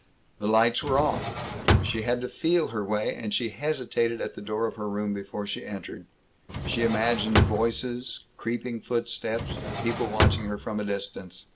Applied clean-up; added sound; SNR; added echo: none; Drawer open or close; -1 dB; none.